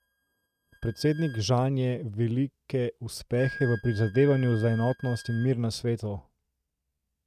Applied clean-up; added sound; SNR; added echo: neural mask model RNNoise.